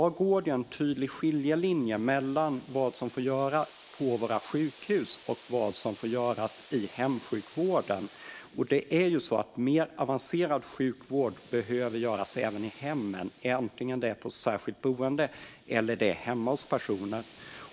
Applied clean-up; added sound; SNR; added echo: neural mask model Resemble Enhance denoiser.